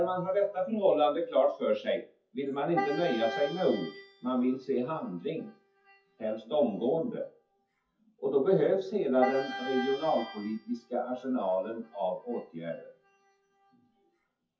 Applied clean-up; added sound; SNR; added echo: classical method WPE with log-MMSE.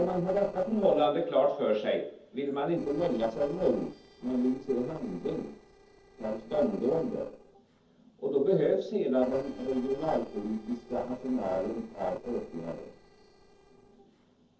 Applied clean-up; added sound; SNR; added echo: neural separator model SepFormer DNS4.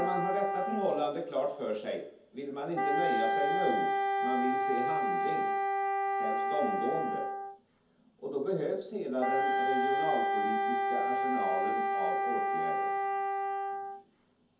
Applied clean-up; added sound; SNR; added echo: none; Wind instrument, woodwind instrument; -4 dB; reverberation time 0.5 s.